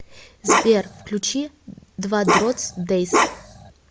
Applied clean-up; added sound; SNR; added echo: none; Bark; -1 dB; none.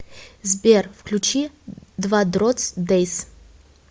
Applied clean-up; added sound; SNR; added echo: none; none; none; none.